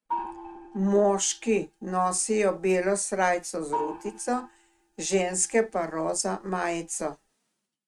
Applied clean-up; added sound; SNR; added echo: neural mask model RNNoise.